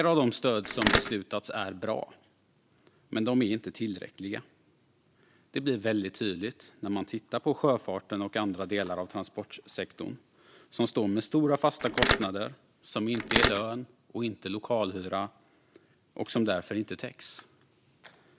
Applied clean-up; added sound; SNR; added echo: none; Mechanisms; -4 dB; none.